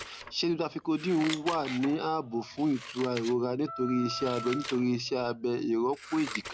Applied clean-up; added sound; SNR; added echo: none; Scissors + Wind instrument, woodwind instrument; 12 dB; none.